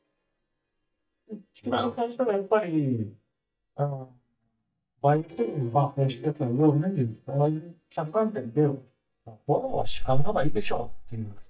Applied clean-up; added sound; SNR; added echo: neural mask model DeepFilterNet 3.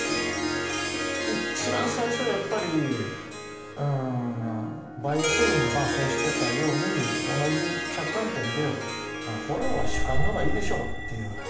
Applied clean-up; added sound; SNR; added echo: none; Harp; 3 dB; reverberation time 0.6 s.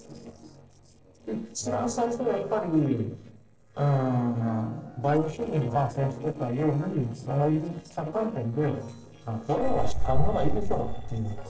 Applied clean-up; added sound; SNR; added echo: neural separator model SepFormer DNS4.